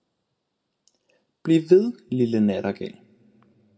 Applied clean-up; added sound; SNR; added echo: none; none; none; reverberation time 0.6 s.